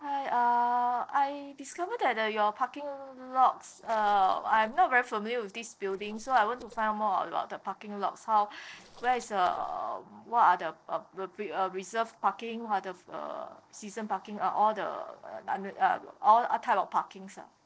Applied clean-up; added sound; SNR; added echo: neural separator model SepFormer DNS4.